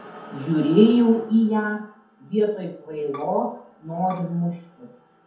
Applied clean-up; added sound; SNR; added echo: none; Bowed string instrument; 19 dB; reverberation time 0.6 s.